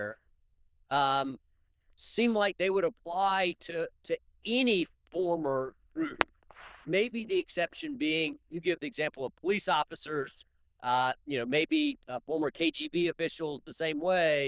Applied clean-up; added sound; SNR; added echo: neural diffusion model UNIVERSE++.